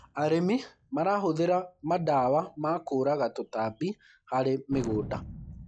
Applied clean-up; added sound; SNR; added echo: classical method log-MMSE.